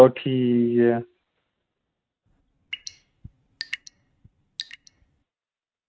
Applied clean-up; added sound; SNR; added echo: neural mask model RNNoise.